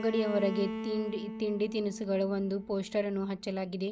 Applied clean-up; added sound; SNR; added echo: none; Bowed string instrument; 8 dB; none.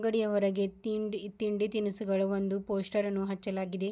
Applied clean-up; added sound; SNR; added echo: none; none; none; none.